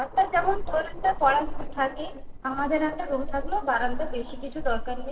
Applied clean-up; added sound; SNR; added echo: neural separator model SepFormer DNS4.